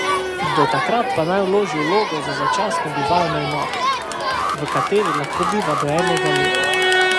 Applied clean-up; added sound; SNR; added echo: none; Alarm + Crowd; -2 dB; none.